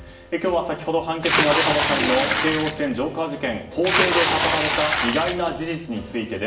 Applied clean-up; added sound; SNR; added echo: none; Water / Splash, splatter; -1 dB; reverberation time 0.8 s.